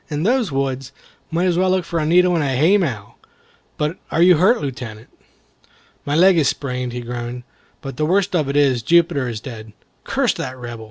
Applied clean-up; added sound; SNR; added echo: none; none; none; none.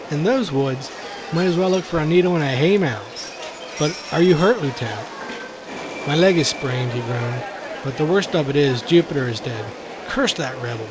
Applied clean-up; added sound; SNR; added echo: none; Subway, metro, underground; 12 dB; none.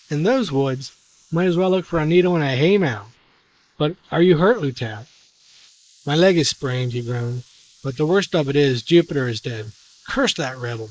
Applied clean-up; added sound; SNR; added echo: neural mask model Resemble Enhance denoiser.